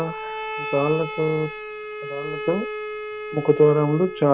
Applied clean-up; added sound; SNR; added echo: none; Bowed string instrument; 8 dB; none.